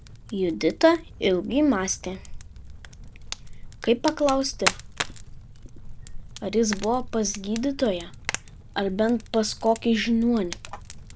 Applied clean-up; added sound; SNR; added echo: none; Fire; 10 dB; none.